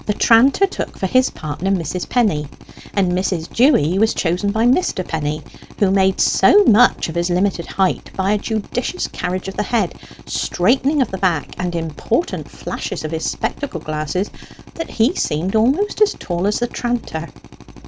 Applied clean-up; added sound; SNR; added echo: none; Drill; 20 dB; none.